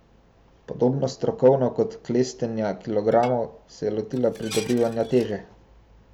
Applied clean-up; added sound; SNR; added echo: none; Dishes, pots, and pans; 18 dB; none.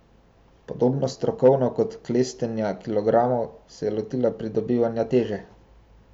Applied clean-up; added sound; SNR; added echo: none; none; none; none.